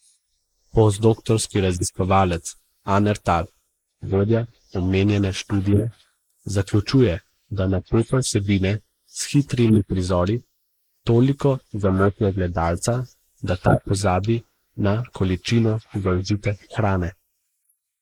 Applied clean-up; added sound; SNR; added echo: neural mask model Resemble Enhance denoiser.